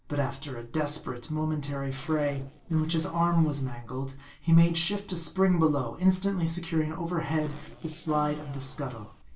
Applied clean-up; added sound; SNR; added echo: neural separator model SepFormer DNS4.